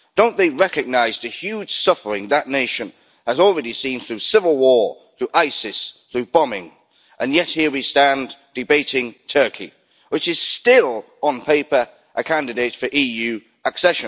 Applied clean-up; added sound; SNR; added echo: none; none; none; none.